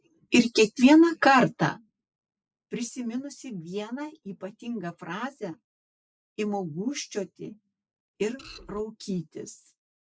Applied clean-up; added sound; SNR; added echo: neural mask model Resemble Enhance denoiser.